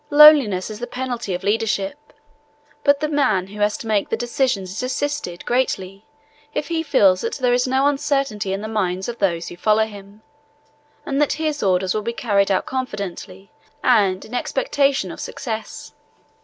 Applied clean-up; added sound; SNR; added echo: none; none; none; none.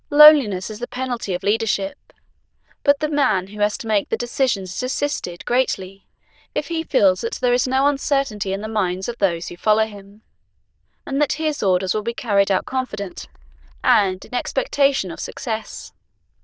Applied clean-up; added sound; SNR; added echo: neural diffusion model UNIVERSE++.